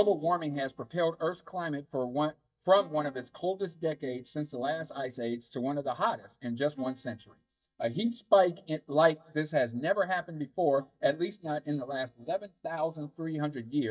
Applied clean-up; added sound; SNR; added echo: neural mask model DeepFilterNet 3.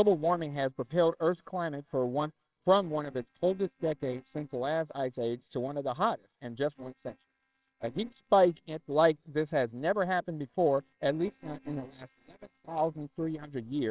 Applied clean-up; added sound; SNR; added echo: neural separator model SepFormer WHAMR!.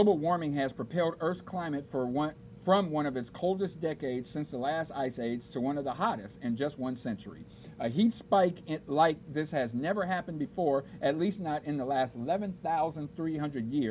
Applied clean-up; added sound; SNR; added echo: none; none; none; none.